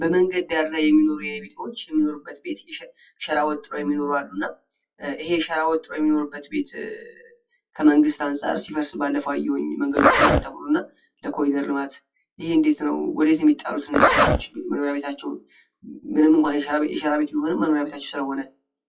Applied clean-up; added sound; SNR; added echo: classical method WPE with log-MMSE.